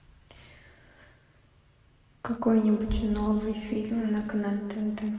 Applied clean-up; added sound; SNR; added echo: none; none; none; reverberation time 1.9 s.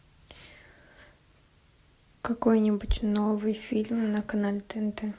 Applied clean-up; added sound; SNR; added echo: none; none; none; none.